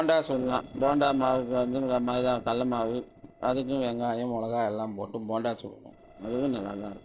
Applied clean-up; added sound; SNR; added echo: neural separator model SepFormer DNS4.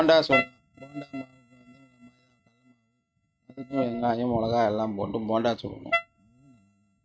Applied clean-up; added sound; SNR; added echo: neural mask model RNNoise.